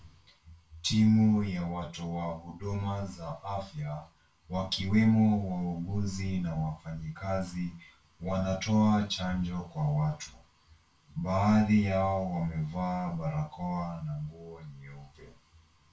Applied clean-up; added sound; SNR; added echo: none; none; none; reverberation time 0.2 s.